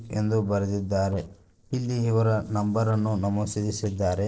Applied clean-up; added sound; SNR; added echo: neural separator model SepFormer DNS4.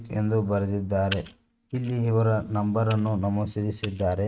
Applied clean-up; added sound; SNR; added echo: neural mask model RNNoise.